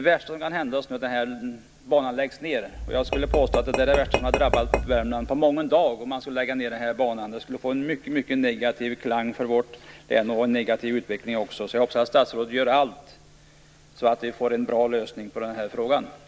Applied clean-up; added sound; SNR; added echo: none; Tap / Glass; 2 dB; none.